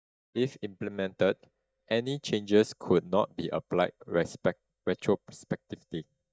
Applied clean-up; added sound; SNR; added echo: neural mask model DeepFilterNet 3.